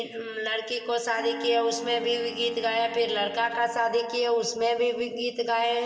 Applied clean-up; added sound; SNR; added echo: none; Wind instrument, woodwind instrument; 15 dB; reverberation time 2.0 s.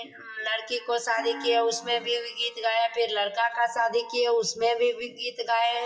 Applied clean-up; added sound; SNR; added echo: classical method WPE with log-MMSE.